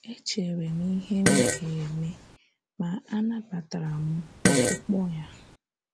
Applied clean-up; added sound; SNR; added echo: none; Fart; -2 dB; none.